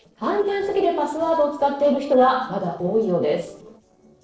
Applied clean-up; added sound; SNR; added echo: neural separator model SepFormer DNS4.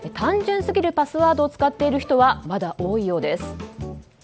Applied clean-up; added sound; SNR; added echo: none; none; none; none.